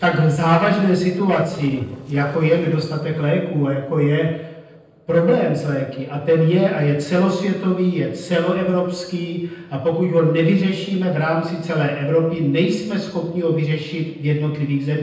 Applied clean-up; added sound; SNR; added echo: neural separator model SepFormer DNS4.